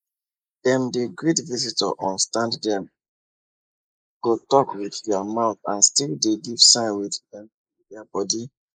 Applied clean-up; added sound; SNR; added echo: neural mask model Resemble Enhance denoiser.